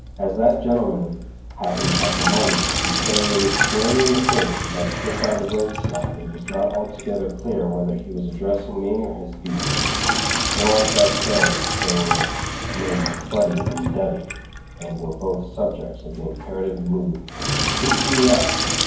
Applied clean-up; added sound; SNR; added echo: none; Sink (filling or washing); 1 dB; reverberation time 0.9 s.